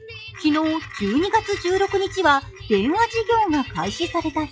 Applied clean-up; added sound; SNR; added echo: classical method log-MMSE.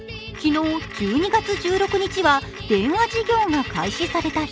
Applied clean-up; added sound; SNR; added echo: none; Coin (dropping); 14 dB; none.